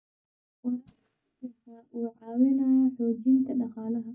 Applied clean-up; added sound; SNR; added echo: neural mask model DeepFilterNet 3.